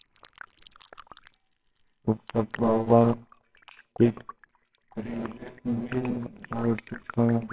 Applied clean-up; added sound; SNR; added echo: neural separator model SepFormer WHAMR!.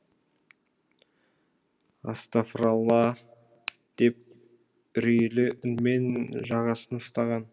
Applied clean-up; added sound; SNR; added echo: none; none; none; none.